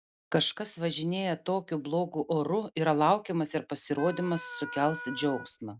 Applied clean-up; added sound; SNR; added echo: none; Wind instrument, woodwind instrument; 13 dB; none.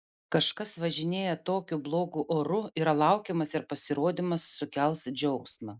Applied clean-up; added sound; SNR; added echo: neural mask model Resemble Enhance denoiser.